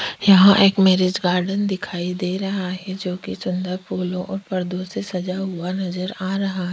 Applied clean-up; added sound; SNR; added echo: neural mask model Resemble Enhance denoiser.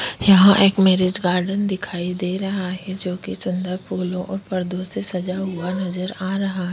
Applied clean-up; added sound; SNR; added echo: none; none; none; none.